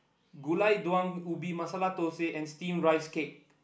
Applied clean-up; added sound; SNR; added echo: none; none; none; none.